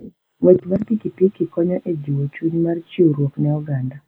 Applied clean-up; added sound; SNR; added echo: neural mask model Resemble Enhance denoiser.